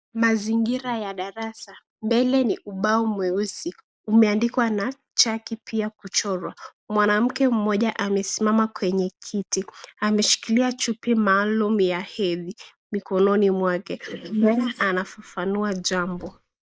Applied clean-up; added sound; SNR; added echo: neural mask model Resemble Enhance denoiser.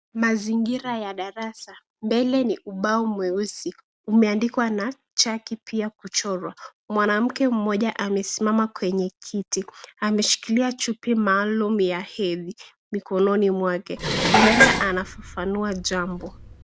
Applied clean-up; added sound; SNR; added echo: none; Dishes, pots, and pans; -1 dB; none.